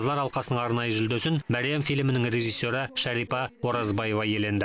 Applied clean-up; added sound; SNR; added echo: none; none; none; none.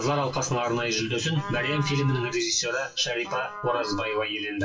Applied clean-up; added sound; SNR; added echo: classical method WPE with log-MMSE.